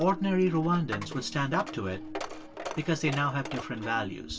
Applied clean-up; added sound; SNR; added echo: none; Coin (dropping); 12 dB; reverberation time 0.2 s.